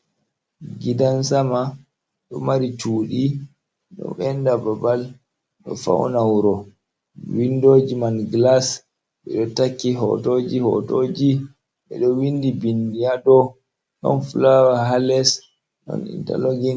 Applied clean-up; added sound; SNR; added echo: none; none; none; none.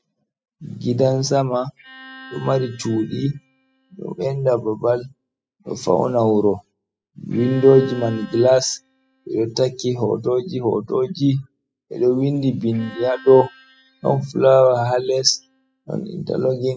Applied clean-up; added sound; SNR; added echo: classical method spectral subtraction.